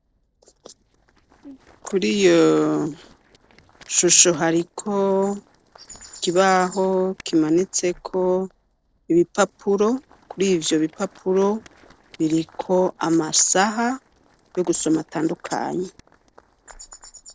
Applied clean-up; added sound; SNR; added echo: neural separator model SepFormer DNS4.